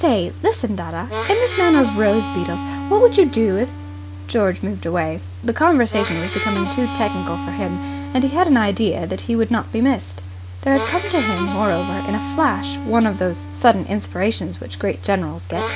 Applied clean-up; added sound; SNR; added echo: none; Harmonica; 10 dB; none.